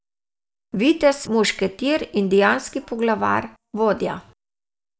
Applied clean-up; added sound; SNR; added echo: none; none; none; none.